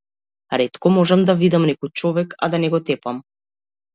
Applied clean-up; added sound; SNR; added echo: none; none; none; none.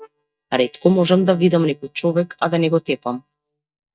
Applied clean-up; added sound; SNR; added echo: neural mask model DeepFilterNet 3.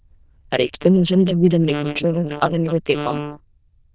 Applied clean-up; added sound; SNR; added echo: neural diffusion model UNIVERSE++.